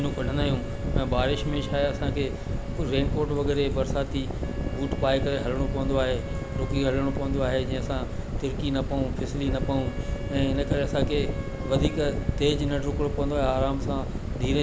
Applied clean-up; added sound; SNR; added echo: none; Wind instrument, woodwind instrument; 18 dB; none.